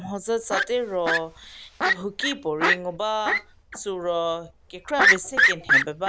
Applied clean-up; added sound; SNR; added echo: none; Fowl; -3 dB; none.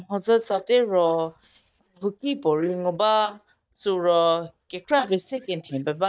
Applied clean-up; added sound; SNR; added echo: neural mask model DeepFilterNet 3.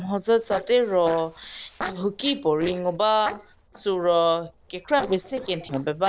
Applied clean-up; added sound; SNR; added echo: neural separator model SepFormer DNS4.